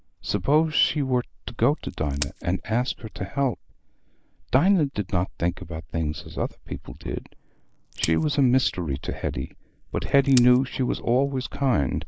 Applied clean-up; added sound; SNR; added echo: neural mask model Resemble Enhance denoiser.